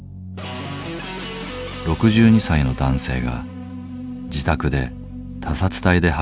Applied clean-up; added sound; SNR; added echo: none; none; none; none.